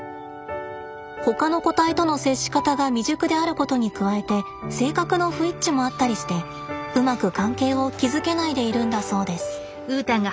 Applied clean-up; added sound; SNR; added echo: none; none; none; none.